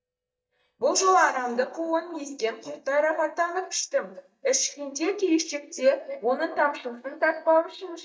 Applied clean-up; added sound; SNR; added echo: neural mask model DeepFilterNet 3.